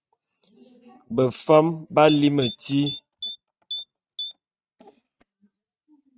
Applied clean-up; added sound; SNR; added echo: neural mask model RNNoise.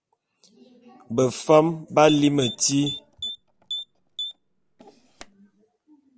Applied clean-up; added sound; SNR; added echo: none; Typing; 12 dB; none.